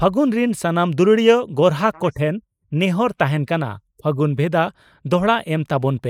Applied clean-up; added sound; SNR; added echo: neural mask model Resemble Enhance denoiser.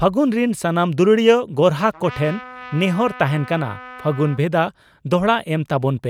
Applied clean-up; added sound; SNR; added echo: none; Trumpet; 18 dB; none.